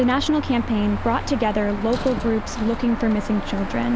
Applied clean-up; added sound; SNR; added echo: none; Car passing by / Traffic noise, roadway noise / Engine; 9 dB; none.